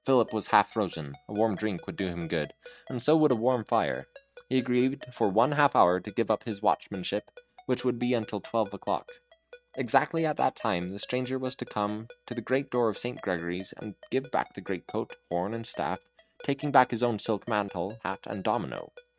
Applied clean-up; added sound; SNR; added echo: neural mask model RNNoise.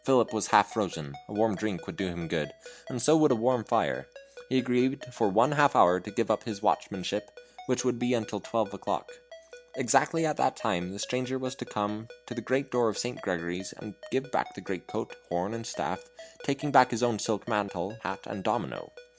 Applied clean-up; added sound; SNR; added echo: none; Ringtone; 19 dB; none.